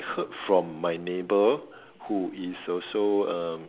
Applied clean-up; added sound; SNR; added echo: none; none; none; none.